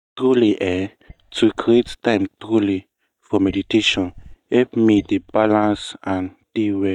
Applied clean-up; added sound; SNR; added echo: neural mask model DeepFilterNet 3.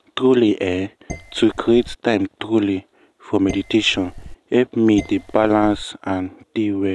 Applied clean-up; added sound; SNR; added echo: none; Dishes, pots, and pans; 16 dB; none.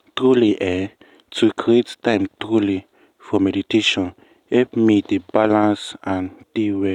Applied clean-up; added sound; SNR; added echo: none; none; none; none.